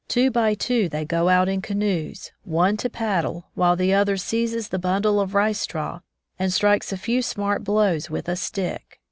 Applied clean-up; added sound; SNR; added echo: none; none; none; none.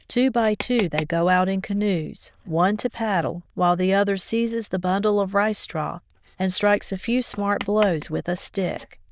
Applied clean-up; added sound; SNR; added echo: neural diffusion model UNIVERSE++.